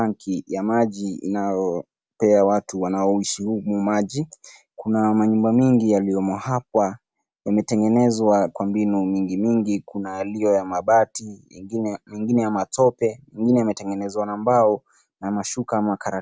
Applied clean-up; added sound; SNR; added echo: none; none; none; none.